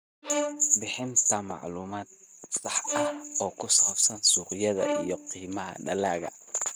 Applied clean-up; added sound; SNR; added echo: neural mask model RNNoise.